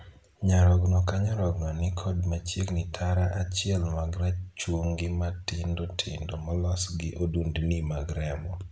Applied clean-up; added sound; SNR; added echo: none; none; none; none.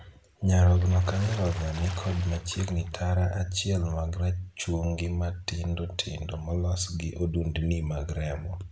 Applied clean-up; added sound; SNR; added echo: none; Water / Splash, splatter; 17 dB; none.